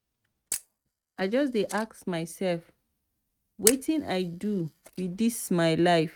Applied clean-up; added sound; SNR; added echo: neural mask model RNNoise.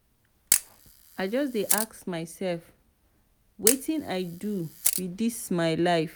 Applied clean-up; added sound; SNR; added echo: none; Camera; 2 dB; none.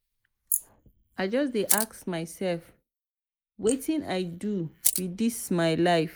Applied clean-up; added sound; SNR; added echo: neural mask model Resemble Enhance denoiser.